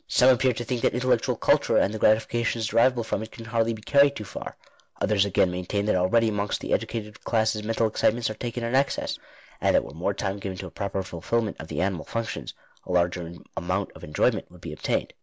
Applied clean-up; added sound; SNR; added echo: none; none; none; none.